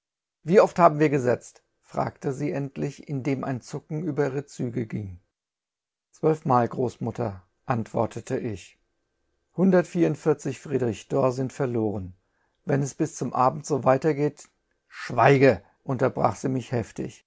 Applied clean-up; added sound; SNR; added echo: none; none; none; none.